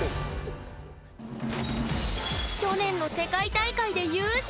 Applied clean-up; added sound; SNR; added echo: none; none; none; none.